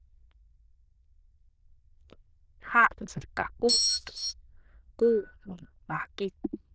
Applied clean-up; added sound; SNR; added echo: neural diffusion model UNIVERSE++.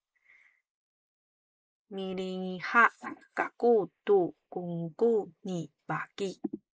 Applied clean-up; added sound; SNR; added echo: neural mask model Resemble Enhance denoiser.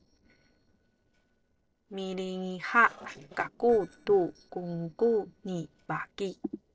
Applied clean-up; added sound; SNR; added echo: neural separator model SepFormer DNS4.